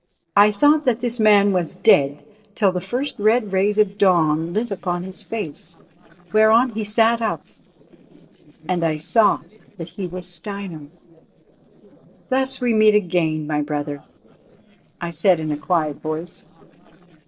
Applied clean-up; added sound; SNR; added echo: neural separator model SepFormer DNS4.